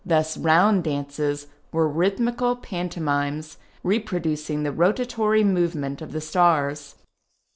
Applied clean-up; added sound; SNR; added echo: none; none; none; none.